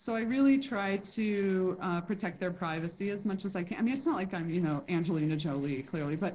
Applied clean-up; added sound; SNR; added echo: neural separator model SepFormer DNS4.